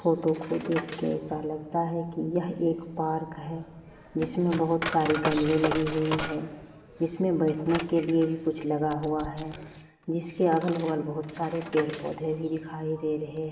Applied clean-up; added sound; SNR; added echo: none; Coin (dropping); 12 dB; reverberation time 1.1 s.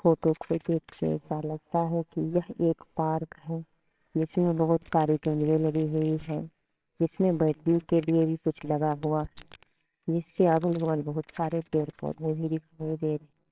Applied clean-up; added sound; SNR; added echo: neural separator model SepFormer WHAMR!.